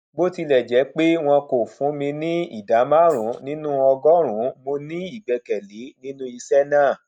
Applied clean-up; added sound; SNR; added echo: neural mask model Resemble Enhance denoiser.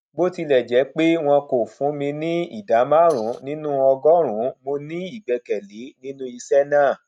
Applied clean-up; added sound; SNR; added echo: neural mask model RNNoise.